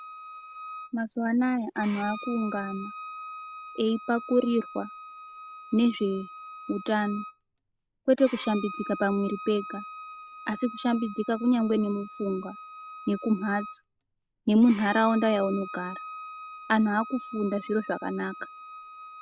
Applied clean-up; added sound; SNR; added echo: none; Bowed string instrument; 14 dB; none.